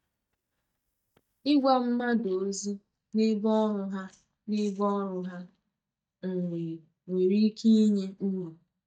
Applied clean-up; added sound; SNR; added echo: neural mask model DeepFilterNet 3.